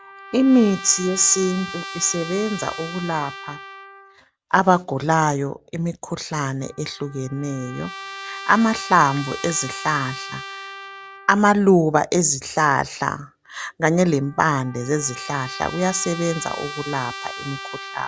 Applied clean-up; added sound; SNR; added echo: none; Trumpet; 14 dB; none.